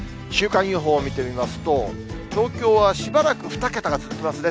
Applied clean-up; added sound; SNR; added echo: none; none; none; none.